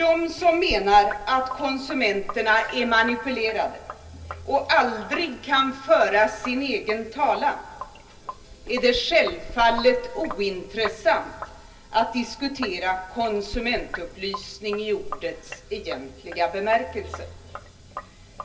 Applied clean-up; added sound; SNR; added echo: none; Sink (filling or washing); 15 dB; reverberation time 0.3 s.